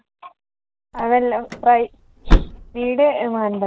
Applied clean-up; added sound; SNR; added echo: none; Slam / Car; 0 dB; none.